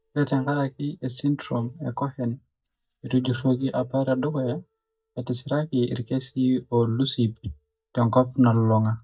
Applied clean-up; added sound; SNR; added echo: neural mask model DeepFilterNet 3.